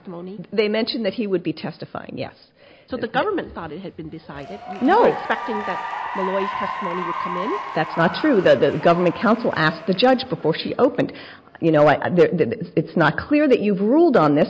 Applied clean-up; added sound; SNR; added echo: none; Applause / Cheering; 13 dB; none.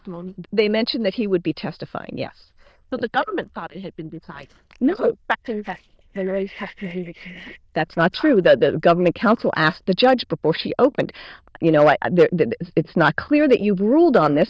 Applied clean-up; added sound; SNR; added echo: neural diffusion model UNIVERSE++.